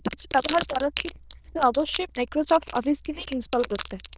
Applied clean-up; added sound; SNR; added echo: neural diffusion model UNIVERSE++.